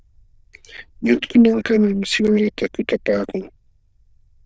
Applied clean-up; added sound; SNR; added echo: neural diffusion model UNIVERSE++.